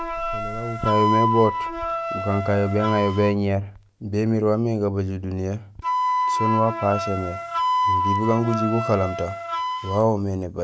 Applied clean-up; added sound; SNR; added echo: none; Wind instrument, woodwind instrument; 3 dB; none.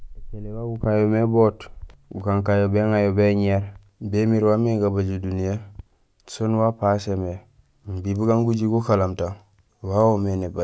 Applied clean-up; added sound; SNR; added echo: none; none; none; none.